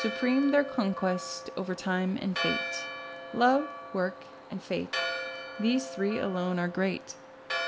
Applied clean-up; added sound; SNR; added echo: none; Church bell; 7 dB; none.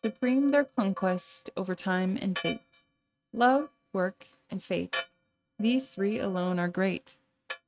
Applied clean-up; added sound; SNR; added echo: neural mask model RNNoise.